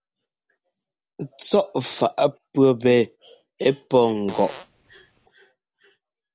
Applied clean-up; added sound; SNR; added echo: none; Fart; 17 dB; none.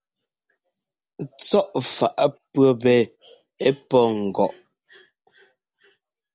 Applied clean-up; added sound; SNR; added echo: none; none; none; none.